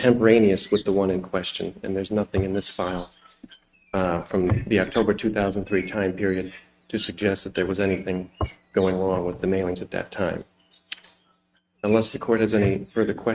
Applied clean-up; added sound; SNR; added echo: neural mask model RNNoise.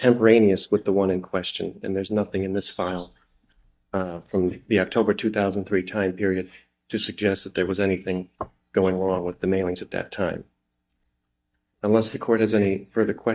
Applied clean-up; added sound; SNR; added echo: neural mask model DeepFilterNet 3.